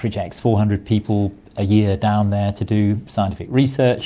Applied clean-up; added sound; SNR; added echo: none; none; none; none.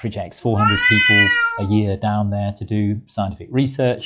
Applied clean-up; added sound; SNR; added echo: classical method log-MMSE.